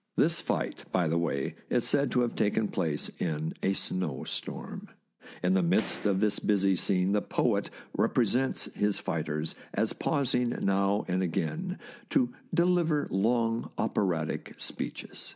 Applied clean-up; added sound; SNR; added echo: none; Gunshot, gunfire; 16 dB; none.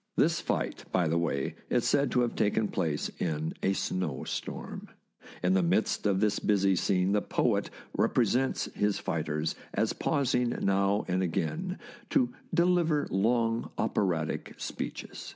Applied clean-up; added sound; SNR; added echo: none; none; none; none.